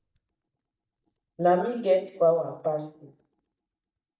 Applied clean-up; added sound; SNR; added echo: neural mask model DeepFilterNet 3.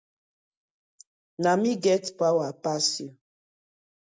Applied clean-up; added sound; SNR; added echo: none; none; none; none.